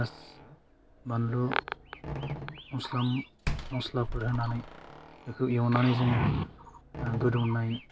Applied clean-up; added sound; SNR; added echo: none; Slam; 10 dB; none.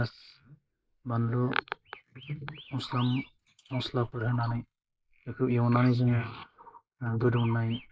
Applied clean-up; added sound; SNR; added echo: neural mask model Resemble Enhance denoiser.